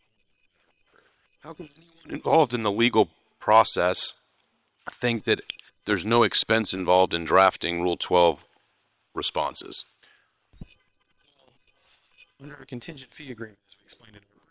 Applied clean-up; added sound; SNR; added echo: neural separator model SepFormer WHAM!.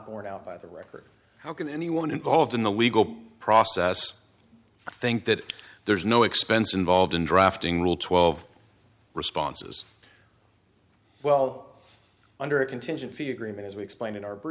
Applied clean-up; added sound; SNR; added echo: none; none; none; none.